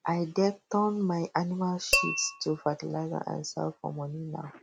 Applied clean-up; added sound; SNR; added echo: none; Tap / Glass; 2 dB; none.